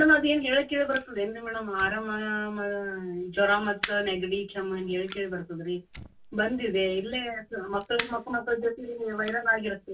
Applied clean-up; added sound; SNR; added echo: none; Fire; 14 dB; reverberation time 0.1 s.